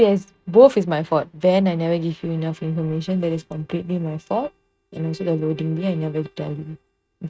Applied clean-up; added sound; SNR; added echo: neural mask model RNNoise.